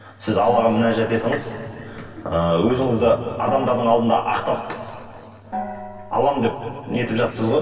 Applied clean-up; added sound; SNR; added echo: none; Gong; 13 dB; reverberation time 2.6 s.